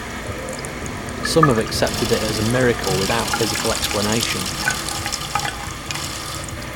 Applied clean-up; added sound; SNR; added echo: none; Sink (filling or washing) / Water tap, faucet; 1 dB; none.